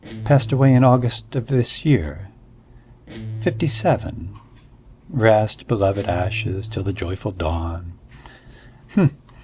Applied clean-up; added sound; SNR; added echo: none; Guitar; 14 dB; none.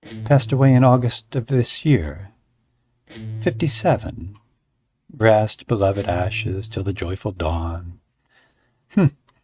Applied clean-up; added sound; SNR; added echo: neural mask model RNNoise.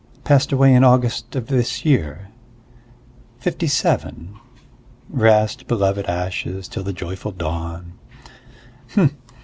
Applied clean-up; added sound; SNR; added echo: none; none; none; none.